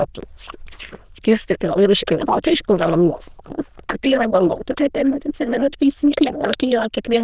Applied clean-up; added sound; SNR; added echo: neural diffusion model UNIVERSE++.